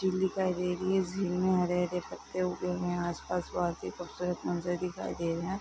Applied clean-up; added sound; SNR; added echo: none; none; none; none.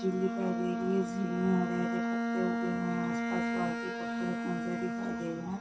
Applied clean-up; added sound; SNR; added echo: none; Bowed string instrument; -1 dB; reverberation time 0.2 s.